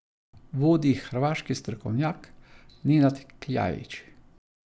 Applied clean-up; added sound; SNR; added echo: none; none; none; none.